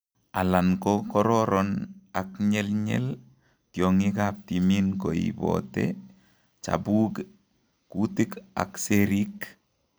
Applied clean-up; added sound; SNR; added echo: none; none; none; none.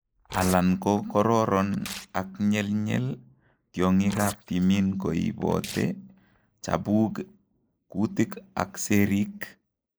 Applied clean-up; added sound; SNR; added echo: neural mask model Resemble Enhance denoiser.